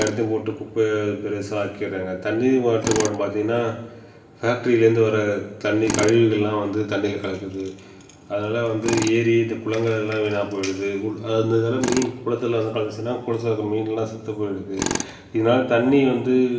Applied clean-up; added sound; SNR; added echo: none; Tools; 13 dB; reverberation time 1.0 s.